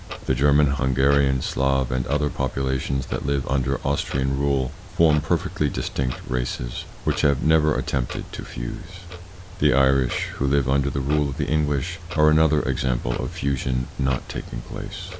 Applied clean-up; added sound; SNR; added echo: none; Clock; 14 dB; none.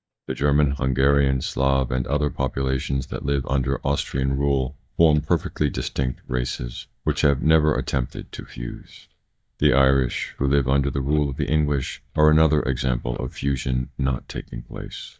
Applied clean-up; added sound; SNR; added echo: neural mask model DeepFilterNet 3.